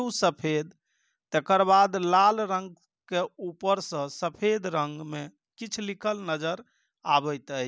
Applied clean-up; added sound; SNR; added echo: none; none; none; none.